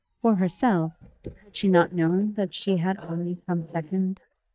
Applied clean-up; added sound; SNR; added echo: neural mask model DeepFilterNet 3.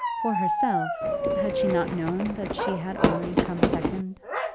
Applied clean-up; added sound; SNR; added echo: none; Bark + Fireworks; -4 dB; none.